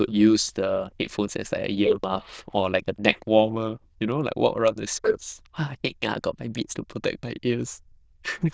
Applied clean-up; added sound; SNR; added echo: neural diffusion model UNIVERSE++.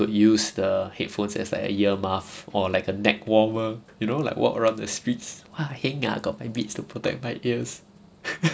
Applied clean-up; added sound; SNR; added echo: none; none; none; none.